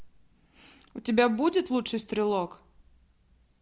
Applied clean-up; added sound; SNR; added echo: none; none; none; none.